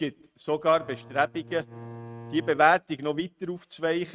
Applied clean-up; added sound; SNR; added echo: neural mask model RNNoise.